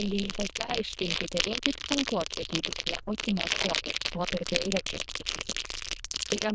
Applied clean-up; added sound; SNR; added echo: neural diffusion model UNIVERSE++.